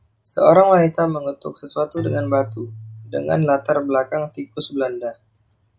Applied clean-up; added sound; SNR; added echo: none; Keyboard (musical); 17 dB; none.